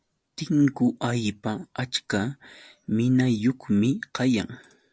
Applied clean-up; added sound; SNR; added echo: none; none; none; none.